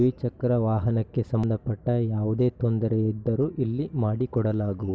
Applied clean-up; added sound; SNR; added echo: none; none; none; none.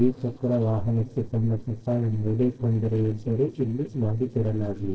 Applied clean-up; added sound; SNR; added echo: neural separator model SepFormer DNS4.